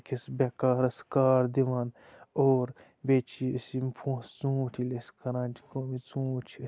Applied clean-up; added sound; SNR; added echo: none; none; none; none.